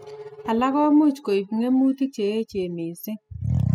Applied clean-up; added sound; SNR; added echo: classical method spectral subtraction.